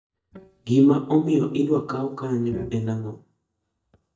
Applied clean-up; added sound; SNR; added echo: neural mask model DeepFilterNet 3.